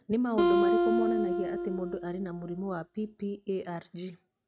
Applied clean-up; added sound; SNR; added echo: neural mask model RNNoise.